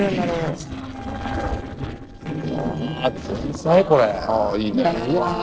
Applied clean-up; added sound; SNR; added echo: neural separator model SepFormer DNS4.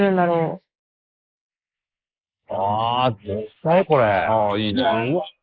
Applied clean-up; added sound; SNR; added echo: neural mask model Resemble Enhance denoiser.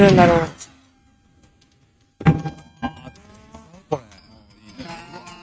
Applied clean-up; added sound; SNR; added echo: neural mask model RNNoise.